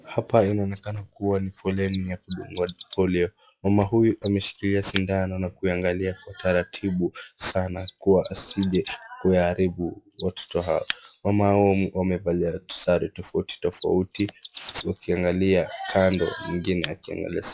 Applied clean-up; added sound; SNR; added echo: classical method log-MMSE.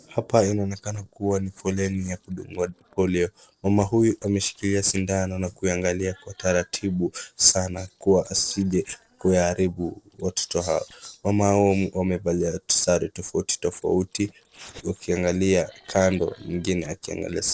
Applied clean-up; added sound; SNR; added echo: neural separator model SepFormer DNS4.